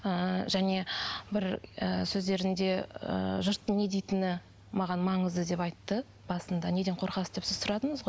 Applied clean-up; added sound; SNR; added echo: none; none; none; none.